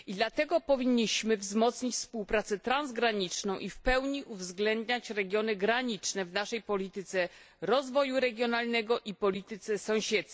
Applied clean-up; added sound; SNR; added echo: none; none; none; none.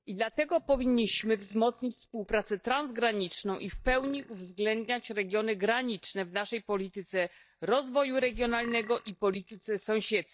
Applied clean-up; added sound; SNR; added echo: neural mask model DeepFilterNet 3.